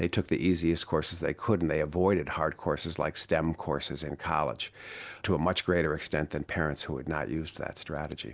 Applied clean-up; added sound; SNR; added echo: none; none; none; none.